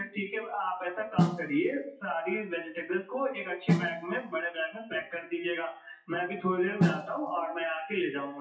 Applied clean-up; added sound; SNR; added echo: classical method WPE with log-MMSE.